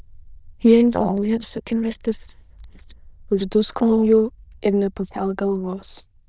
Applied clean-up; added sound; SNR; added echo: neural diffusion model UNIVERSE++.